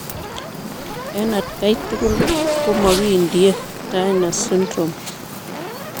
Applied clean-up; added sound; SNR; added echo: none; Fire + Race car, auto racing / Accelerating, revving, vroom; 4 dB; none.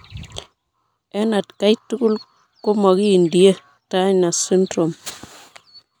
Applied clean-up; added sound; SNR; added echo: none; none; none; none.